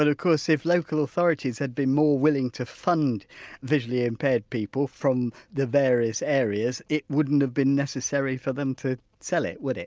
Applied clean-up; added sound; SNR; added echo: none; none; none; none.